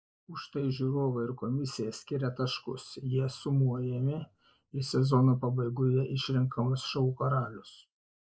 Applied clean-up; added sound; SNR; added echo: neural mask model Resemble Enhance denoiser.